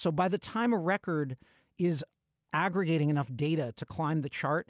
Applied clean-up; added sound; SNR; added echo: none; none; none; none.